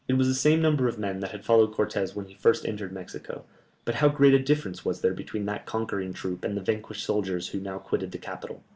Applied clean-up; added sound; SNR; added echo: none; none; none; none.